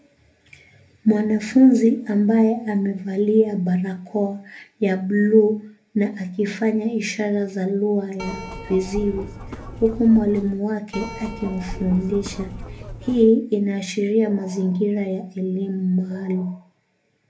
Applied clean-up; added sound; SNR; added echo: none; Keyboard (musical); 12 dB; reverberation time 0.3 s.